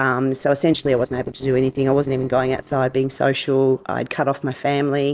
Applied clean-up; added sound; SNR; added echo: neural separator model SepFormer DNS4.